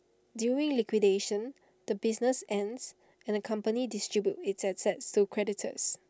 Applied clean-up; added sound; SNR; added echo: none; none; none; none.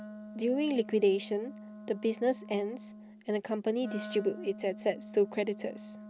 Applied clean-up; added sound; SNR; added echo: none; Wind instrument, woodwind instrument; 14 dB; none.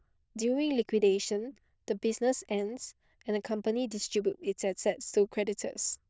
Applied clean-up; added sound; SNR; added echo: neural diffusion model UNIVERSE++.